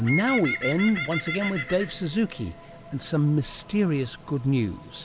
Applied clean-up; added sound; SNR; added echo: none; Bird; 9 dB; none.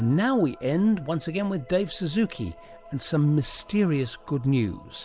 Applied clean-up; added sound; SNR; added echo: none; none; none; none.